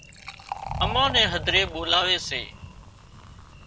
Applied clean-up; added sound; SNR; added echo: none; Thunder + Fill (with liquid); 8 dB; none.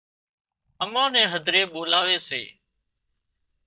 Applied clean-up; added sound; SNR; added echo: neural mask model DeepFilterNet 3.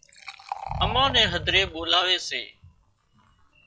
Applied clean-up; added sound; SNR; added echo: classical method log-MMSE.